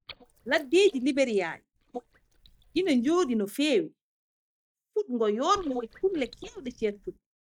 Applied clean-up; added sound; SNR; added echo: neural mask model DeepFilterNet 3.